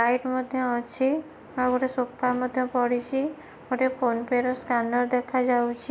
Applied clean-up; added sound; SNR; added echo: none; none; none; none.